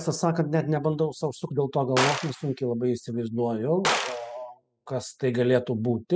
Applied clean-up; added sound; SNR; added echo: classical method spectral subtraction.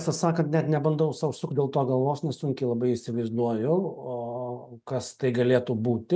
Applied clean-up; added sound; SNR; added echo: none; none; none; none.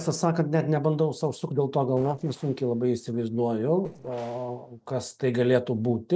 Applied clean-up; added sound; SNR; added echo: neural separator model SepFormer DNS4.